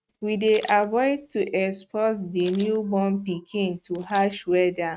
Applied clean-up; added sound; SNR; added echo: neural mask model RNNoise.